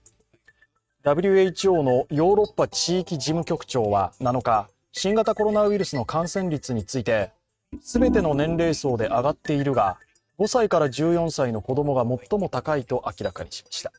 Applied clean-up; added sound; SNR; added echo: neural mask model RNNoise.